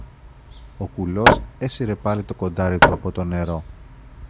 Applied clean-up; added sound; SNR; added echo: none; Hammer; -2 dB; none.